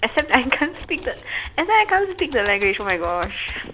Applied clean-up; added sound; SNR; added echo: none; Computer keyboard; 18 dB; none.